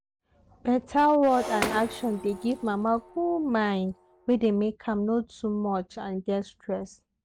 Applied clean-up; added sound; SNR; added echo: none; Shatter; 11 dB; none.